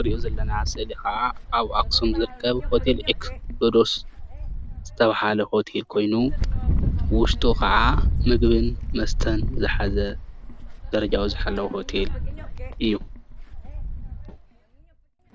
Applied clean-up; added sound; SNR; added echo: none; Wind; 0 dB; none.